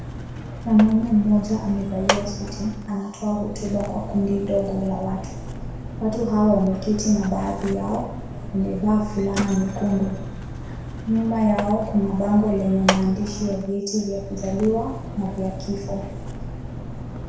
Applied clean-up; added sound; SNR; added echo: none; Mechanisms; 8 dB; reverberation time 0.7 s.